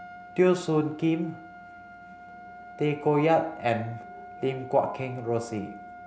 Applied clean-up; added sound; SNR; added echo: none; Trumpet; 17 dB; none.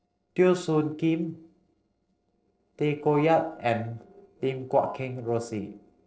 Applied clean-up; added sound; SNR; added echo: neural separator model SepFormer DNS4.